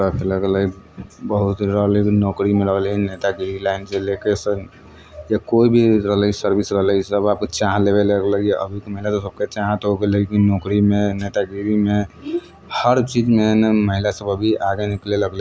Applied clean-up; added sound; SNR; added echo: none; none; none; none.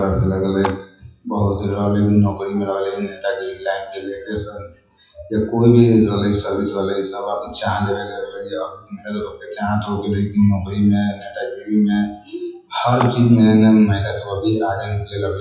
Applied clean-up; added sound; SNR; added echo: classical method WPE with log-MMSE.